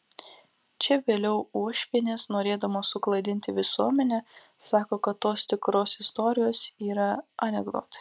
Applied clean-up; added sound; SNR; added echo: none; none; none; none.